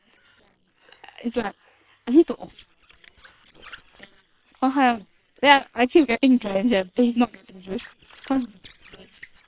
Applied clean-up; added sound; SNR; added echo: neural separator model SepFormer WHAM!.